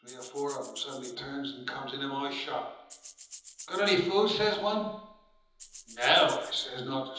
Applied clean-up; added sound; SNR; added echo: none; Rattle (instrument); 16 dB; reverberation time 1.3 s.